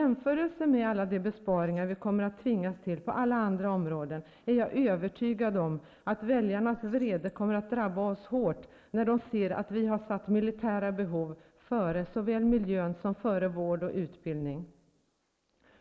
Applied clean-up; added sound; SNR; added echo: neural mask model Resemble Enhance denoiser.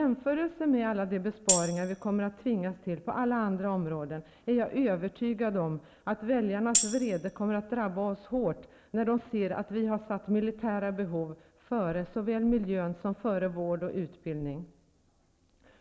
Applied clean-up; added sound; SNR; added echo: none; Tambourine; 0 dB; none.